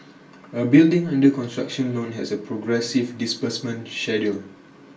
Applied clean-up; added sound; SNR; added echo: none; none; none; reverberation time 0.3 s.